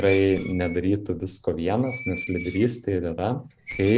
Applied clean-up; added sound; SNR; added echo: none; Screech; 13 dB; none.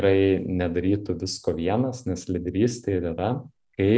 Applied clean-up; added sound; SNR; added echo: none; none; none; none.